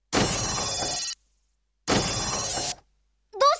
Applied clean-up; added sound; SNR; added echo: none; none; none; none.